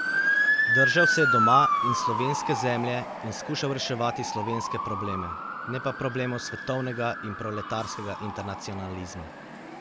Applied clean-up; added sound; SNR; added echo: none; Motor vehicle (road) / Siren; -2 dB; none.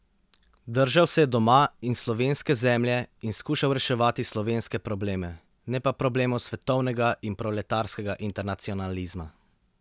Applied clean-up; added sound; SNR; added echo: none; none; none; none.